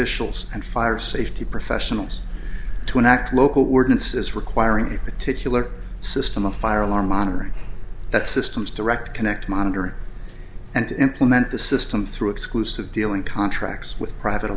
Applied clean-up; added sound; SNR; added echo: none; none; none; none.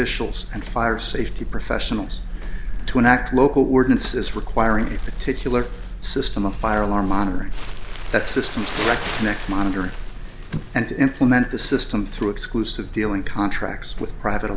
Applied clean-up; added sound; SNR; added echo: none; Crumpling, crinkling; 16 dB; none.